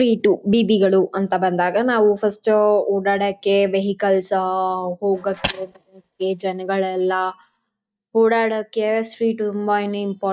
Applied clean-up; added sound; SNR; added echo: neural mask model DeepFilterNet 3.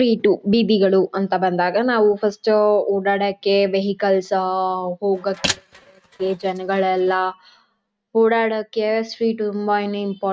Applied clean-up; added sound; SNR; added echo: neural mask model RNNoise.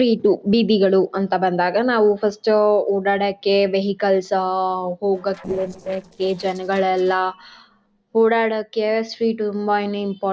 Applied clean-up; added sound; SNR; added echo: neural separator model SepFormer DNS4.